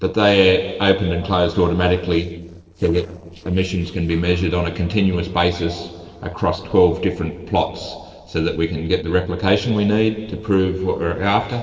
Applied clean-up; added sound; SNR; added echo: neural separator model SepFormer DNS4.